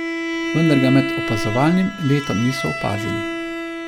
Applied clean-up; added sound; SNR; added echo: none; Bowed string instrument; 4 dB; none.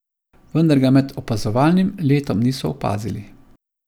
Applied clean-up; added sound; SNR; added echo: none; none; none; none.